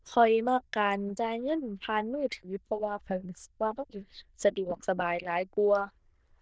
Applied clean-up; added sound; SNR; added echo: neural diffusion model UNIVERSE++.